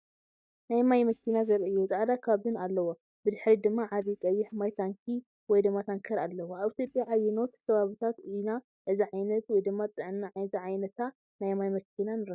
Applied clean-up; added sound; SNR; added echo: neural mask model DeepFilterNet 3.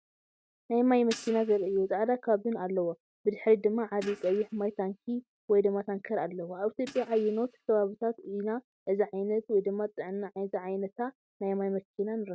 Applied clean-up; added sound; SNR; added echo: neural mask model RNNoise.